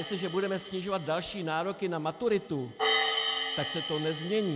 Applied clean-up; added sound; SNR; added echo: none; Hi-hat; 0 dB; none.